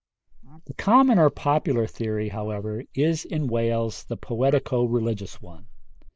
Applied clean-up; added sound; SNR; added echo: neural mask model Resemble Enhance denoiser.